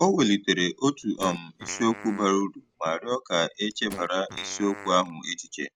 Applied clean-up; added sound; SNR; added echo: none; Fart; 17 dB; none.